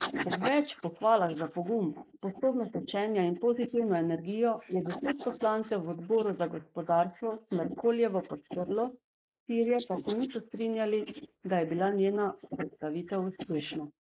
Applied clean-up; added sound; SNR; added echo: neural mask model Resemble Enhance denoiser.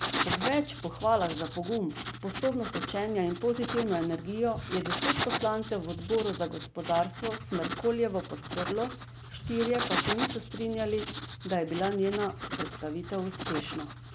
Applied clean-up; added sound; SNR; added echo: none; Writing; 5 dB; none.